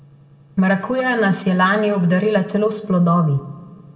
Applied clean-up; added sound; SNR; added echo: none; none; none; reverberation time 1.3 s.